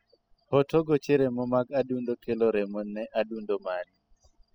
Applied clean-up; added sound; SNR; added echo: classical method spectral subtraction.